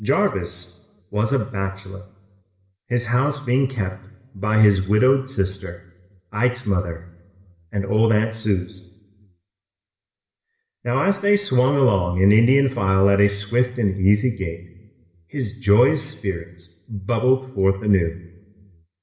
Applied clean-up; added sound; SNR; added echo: none; none; none; reverberation time 1.0 s.